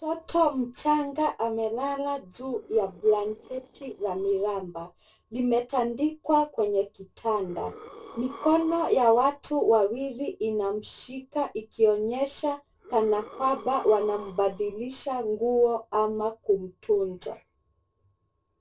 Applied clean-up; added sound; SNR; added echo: neural separator model SepFormer DNS4.